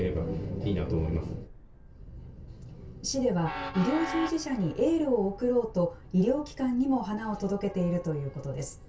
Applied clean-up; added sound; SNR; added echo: none; Train; 14 dB; reverberation time 0.2 s.